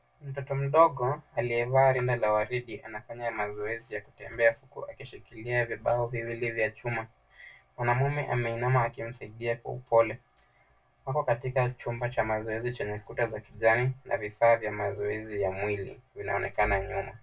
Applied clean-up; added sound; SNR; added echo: none; none; none; reverberation time 0.1 s.